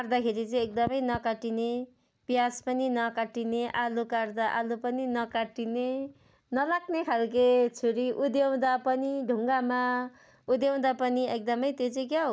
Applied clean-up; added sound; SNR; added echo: none; none; none; none.